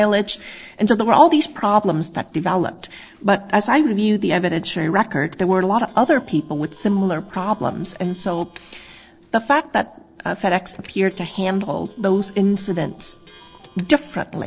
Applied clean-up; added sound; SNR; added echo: neural separator model SepFormer DNS4.